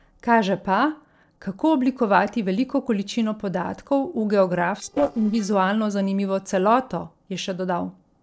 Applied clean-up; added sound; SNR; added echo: neural separator model SepFormer DNS4.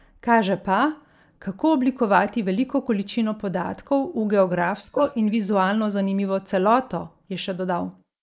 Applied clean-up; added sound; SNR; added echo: neural mask model Resemble Enhance denoiser.